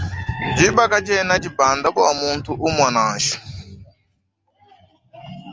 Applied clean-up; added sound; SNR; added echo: none; none; none; none.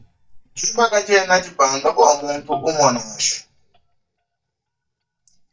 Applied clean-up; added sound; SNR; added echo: neural mask model DeepFilterNet 3.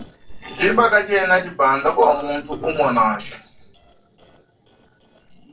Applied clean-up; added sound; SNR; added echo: neural separator model SepFormer DNS4.